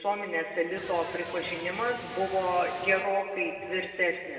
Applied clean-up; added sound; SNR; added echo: none; Electric guitar; 15 dB; reverberation time 2.3 s.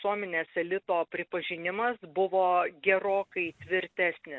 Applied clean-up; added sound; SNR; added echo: none; none; none; none.